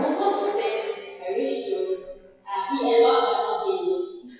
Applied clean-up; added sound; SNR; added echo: classical method WPE with log-MMSE.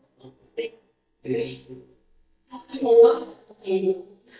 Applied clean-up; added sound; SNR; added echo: neural mask model DeepFilterNet 3.